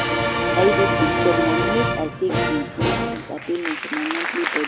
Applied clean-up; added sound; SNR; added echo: none; Applause; -2 dB; none.